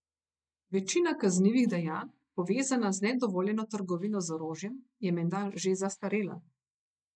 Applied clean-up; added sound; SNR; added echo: neural mask model DeepFilterNet 3.